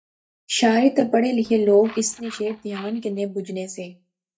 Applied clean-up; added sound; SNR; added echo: neural mask model DeepFilterNet 3.